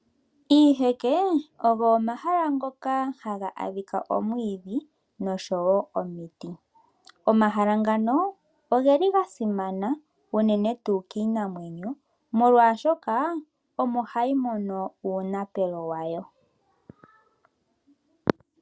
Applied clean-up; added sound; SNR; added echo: none; none; none; none.